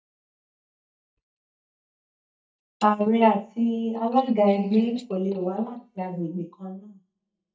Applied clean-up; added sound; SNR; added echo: neural mask model DeepFilterNet 3.